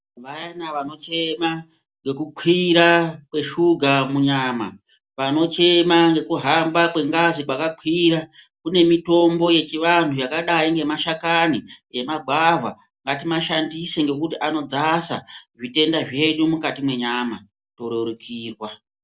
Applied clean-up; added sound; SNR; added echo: none; none; none; none.